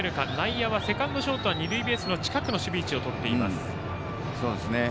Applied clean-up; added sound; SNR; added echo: none; Bird vocalization, bird call, bird song; 17 dB; none.